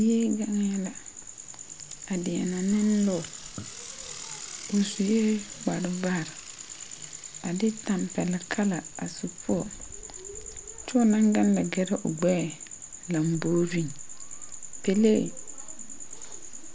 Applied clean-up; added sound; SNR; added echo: none; Mechanisms / Bicycle; 15 dB; none.